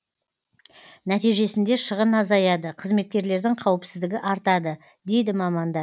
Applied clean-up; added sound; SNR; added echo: none; none; none; none.